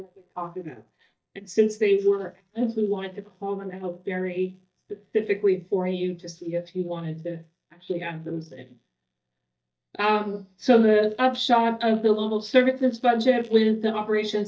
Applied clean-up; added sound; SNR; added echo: neural mask model DeepFilterNet 3.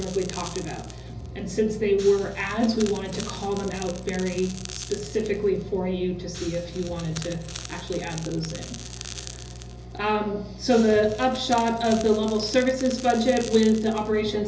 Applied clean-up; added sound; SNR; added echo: none; Crackle; 17 dB; reverberation time 0.4 s.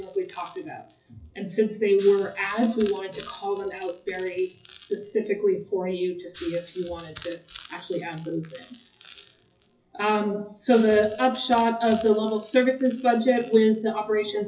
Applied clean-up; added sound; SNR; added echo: classical method WPE with log-MMSE.